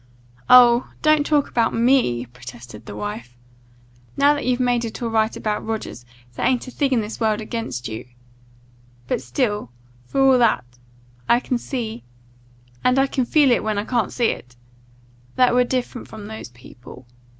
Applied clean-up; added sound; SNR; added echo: none; none; none; none.